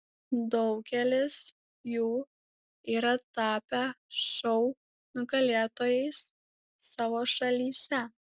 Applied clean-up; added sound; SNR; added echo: none; none; none; none.